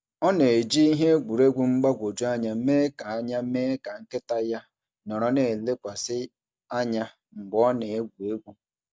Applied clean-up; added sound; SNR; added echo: none; none; none; none.